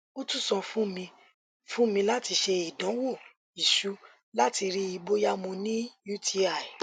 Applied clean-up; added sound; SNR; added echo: none; none; none; none.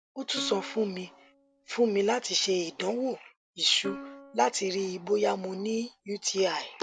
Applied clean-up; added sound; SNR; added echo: none; Plucked string instrument; 17 dB; none.